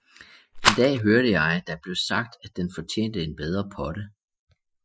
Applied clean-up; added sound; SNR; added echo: classical method Wiener filter.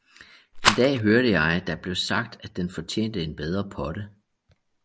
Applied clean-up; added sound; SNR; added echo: none; Rattle; -1 dB; none.